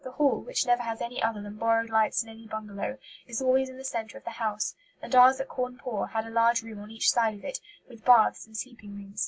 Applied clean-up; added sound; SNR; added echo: none; none; none; none.